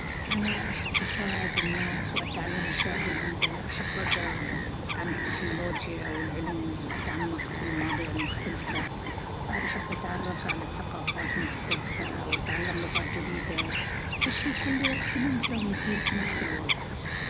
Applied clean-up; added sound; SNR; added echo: none; Bird vocalization, bird call, bird song; -4 dB; none.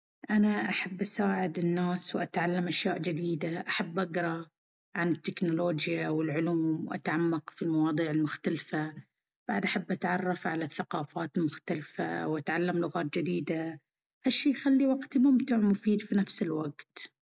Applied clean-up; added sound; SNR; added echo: none; none; none; none.